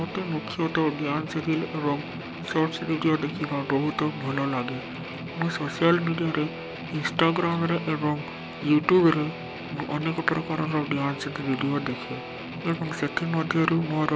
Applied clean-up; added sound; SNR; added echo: none; Guitar; 10 dB; none.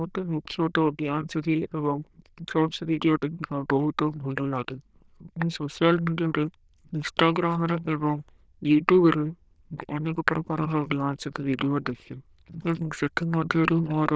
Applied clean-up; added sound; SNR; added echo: neural diffusion model UNIVERSE++.